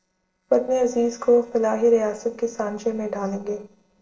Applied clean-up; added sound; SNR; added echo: neural separator model SepFormer DNS4.